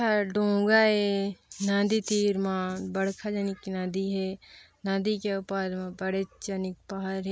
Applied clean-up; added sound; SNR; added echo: none; none; none; none.